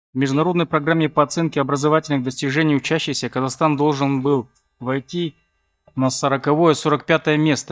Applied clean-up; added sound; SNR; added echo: neural mask model DeepFilterNet 3.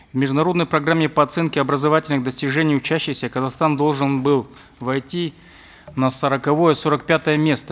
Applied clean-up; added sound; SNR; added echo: none; none; none; none.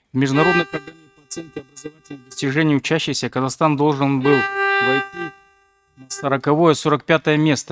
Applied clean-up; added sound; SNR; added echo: neural mask model RNNoise.